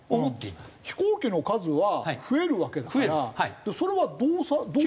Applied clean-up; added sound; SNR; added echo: none; none; none; none.